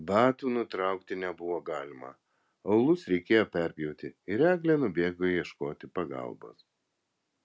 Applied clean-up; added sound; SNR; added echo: none; none; none; none.